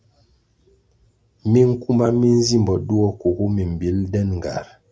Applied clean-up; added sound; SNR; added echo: none; none; none; none.